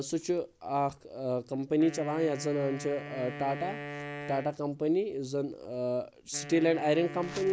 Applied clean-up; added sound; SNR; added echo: none; Wind instrument, woodwind instrument; 13 dB; none.